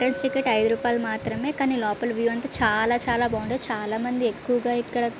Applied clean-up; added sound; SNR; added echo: none; Glass; 16 dB; none.